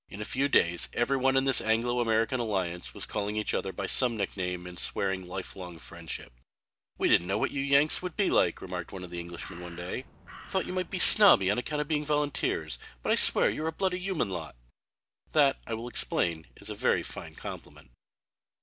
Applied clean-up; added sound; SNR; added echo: neural separator model SepFormer DNS4.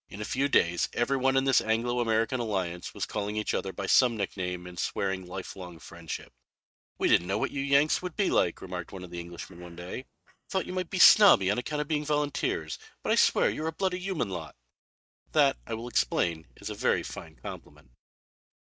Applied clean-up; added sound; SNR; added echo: neural mask model RNNoise.